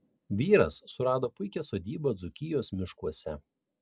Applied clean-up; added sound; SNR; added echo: none; none; none; none.